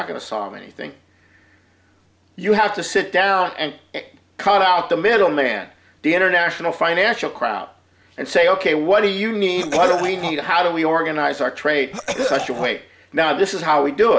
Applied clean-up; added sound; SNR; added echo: none; Cough; 6 dB; none.